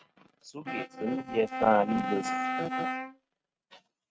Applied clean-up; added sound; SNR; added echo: neural mask model RNNoise.